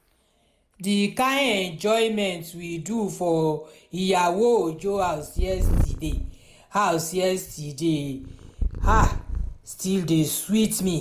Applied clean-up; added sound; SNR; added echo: none; Purr; 1 dB; none.